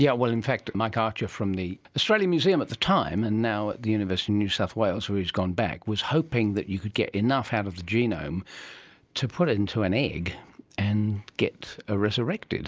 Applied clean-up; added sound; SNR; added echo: none; none; none; none.